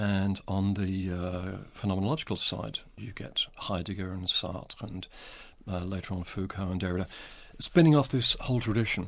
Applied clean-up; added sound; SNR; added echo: none; none; none; none.